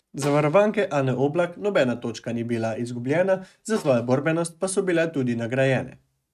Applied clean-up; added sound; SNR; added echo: neural mask model RNNoise.